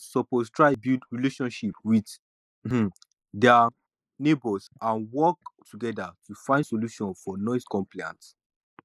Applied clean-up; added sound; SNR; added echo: neural mask model Resemble Enhance denoiser.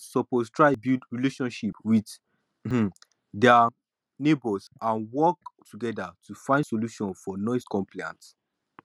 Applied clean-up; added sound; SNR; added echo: none; none; none; none.